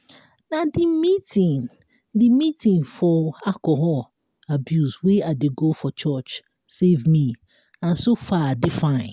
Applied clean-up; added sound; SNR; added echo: none; none; none; none.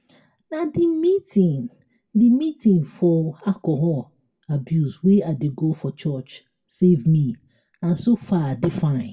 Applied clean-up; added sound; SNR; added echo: none; none; none; reverberation time 0.1 s.